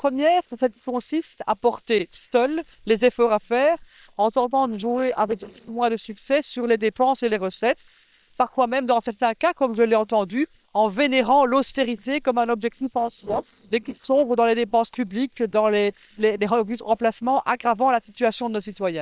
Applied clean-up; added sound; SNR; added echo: neural separator model SepFormer WHAM!.